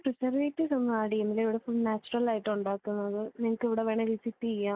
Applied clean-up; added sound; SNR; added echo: none; none; none; none.